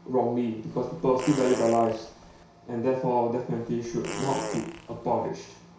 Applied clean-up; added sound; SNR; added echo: none; Fart; 10 dB; reverberation time 0.6 s.